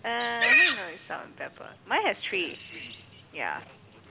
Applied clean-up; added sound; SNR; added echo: none; Livestock, farm animals, working animals; -3 dB; none.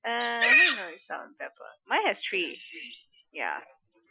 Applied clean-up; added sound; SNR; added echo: classical method Wiener filter.